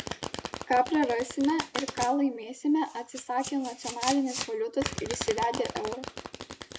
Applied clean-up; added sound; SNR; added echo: none; Domestic sounds, home sounds; 8 dB; none.